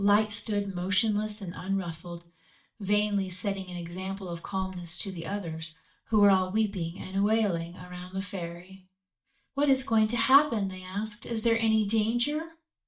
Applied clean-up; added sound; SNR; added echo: neural mask model DeepFilterNet 3.